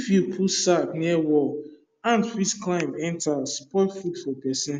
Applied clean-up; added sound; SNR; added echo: none; none; none; none.